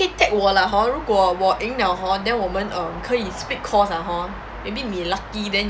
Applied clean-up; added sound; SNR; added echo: none; none; none; none.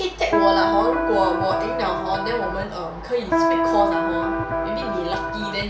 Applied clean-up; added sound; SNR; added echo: none; Electric guitar; -2 dB; reverberation time 0.4 s.